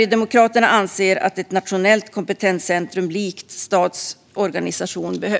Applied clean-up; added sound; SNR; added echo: none; none; none; none.